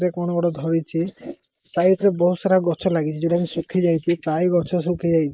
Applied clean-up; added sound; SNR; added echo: neural mask model Resemble Enhance denoiser.